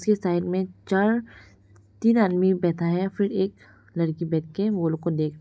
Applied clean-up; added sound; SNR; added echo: none; none; none; none.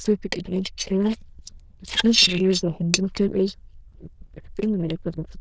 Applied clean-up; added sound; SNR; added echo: neural diffusion model UNIVERSE++.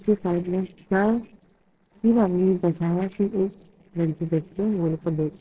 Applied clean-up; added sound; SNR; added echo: neural separator model SepFormer DNS4.